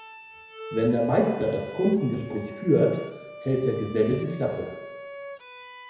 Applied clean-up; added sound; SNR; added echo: none; Bowed string instrument; 15 dB; reverberation time 1.0 s.